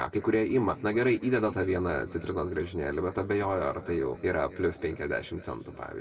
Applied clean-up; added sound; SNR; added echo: none; none; none; reverberation time 2.2 s.